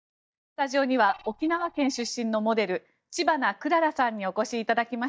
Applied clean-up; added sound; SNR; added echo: neural mask model DeepFilterNet 3.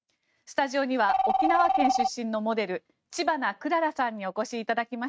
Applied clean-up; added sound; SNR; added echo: neural mask model RNNoise.